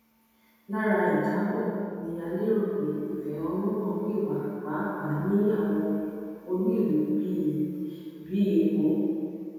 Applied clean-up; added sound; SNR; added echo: none; none; none; reverberation time 2.0 s.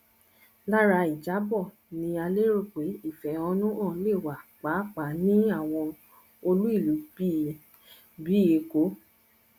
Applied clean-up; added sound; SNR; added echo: none; none; none; none.